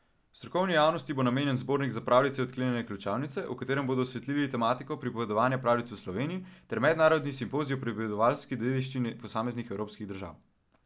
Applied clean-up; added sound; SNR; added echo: none; none; none; none.